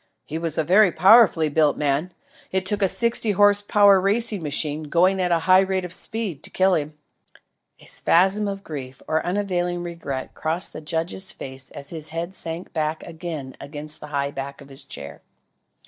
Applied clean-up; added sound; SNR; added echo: neural separator model SepFormer DNS4.